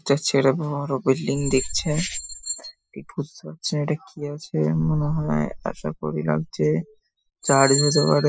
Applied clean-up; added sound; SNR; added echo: classical method spectral subtraction.